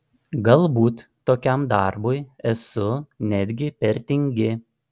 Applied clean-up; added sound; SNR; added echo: none; none; none; none.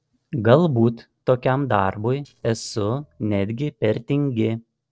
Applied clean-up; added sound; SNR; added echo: neural separator model SepFormer DNS4.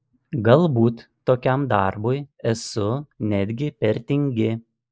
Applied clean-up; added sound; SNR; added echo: neural mask model Resemble Enhance denoiser.